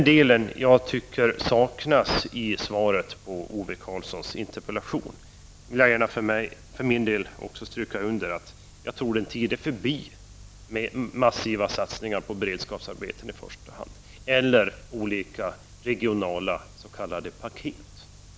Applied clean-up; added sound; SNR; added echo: none; none; none; none.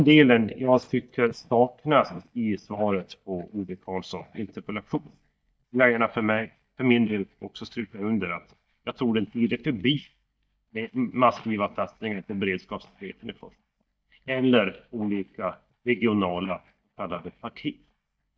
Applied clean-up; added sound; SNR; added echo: neural mask model DeepFilterNet 3.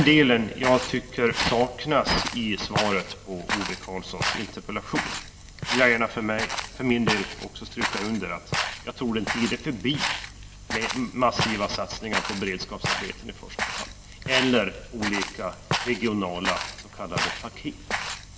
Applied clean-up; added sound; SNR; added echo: none; Walk, footsteps; 5 dB; reverberation time 1.3 s.